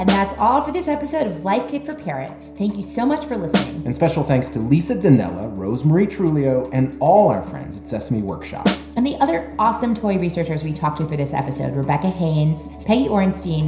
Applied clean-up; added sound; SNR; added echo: none; Snare drum; 3 dB; reverberation time 0.5 s.